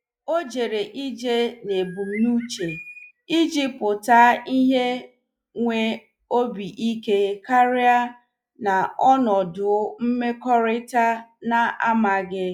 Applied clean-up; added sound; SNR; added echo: classical method log-MMSE.